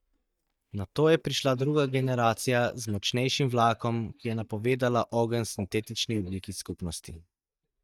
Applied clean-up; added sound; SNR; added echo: neural mask model DeepFilterNet 3.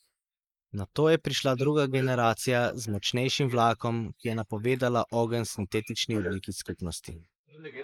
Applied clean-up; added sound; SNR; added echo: neural mask model Resemble Enhance denoiser.